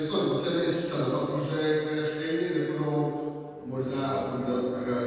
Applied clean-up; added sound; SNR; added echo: neural separator model SepFormer DNS4.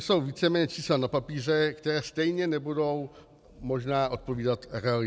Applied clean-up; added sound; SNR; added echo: none; none; none; none.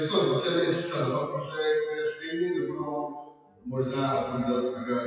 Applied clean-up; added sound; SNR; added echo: classical method WPE with log-MMSE.